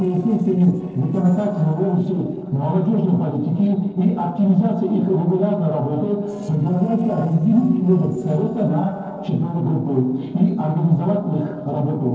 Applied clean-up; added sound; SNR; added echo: neural separator model SepFormer DNS4.